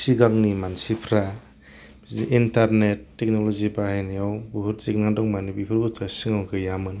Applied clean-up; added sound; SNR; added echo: none; none; none; none.